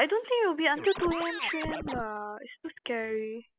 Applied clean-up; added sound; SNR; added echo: classical method spectral subtraction.